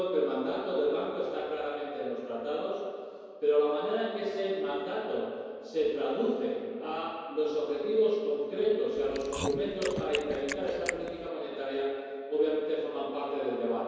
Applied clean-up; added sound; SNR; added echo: none; Chewing, mastication; 8 dB; reverberation time 2.2 s.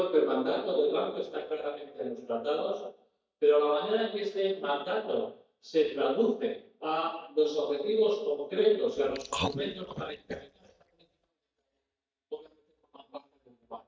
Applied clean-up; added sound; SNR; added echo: neural mask model DeepFilterNet 3.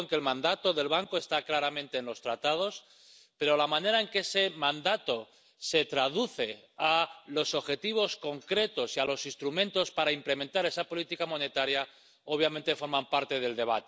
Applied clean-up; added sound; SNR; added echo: none; none; none; none.